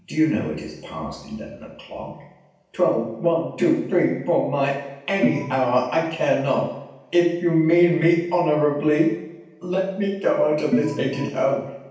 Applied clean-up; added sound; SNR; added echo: none; Organ; 6 dB; reverberation time 0.9 s.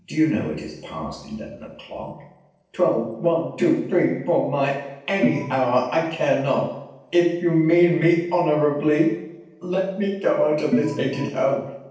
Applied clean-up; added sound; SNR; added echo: neural separator model SepFormer DNS4.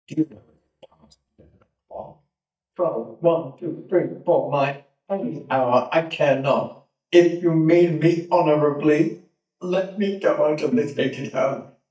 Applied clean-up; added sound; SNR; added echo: neural mask model DeepFilterNet 3.